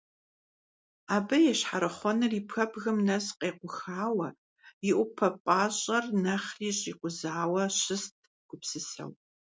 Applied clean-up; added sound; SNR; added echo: none; none; none; none.